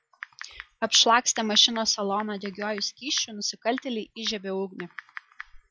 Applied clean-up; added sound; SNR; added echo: classical method log-MMSE.